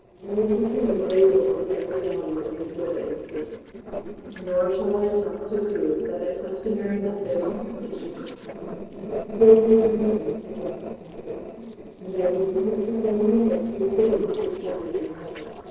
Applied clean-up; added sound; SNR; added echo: neural separator model SepFormer DNS4.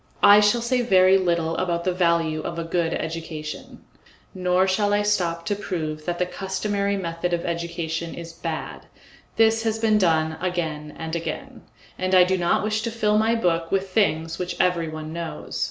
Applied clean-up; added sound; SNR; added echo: none; none; none; none.